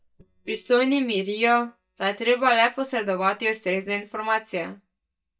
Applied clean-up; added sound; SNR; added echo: neural mask model DeepFilterNet 3.